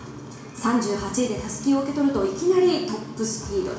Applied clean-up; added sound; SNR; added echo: none; none; none; reverberation time 0.7 s.